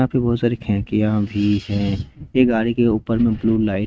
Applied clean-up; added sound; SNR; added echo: neural mask model RNNoise.